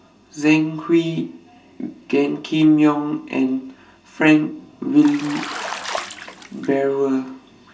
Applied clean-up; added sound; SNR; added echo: none; Bathtub (filling or washing); 12 dB; reverberation time 0.2 s.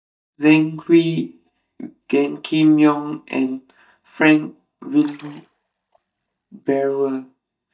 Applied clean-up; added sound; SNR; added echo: neural mask model DeepFilterNet 3.